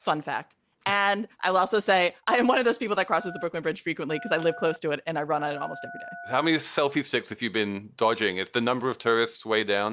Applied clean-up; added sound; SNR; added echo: none; Telephone; 16 dB; none.